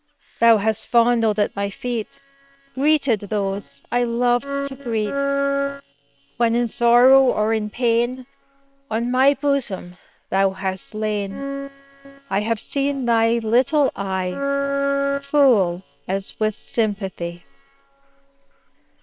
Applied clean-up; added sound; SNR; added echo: neural separator model SepFormer WHAM!.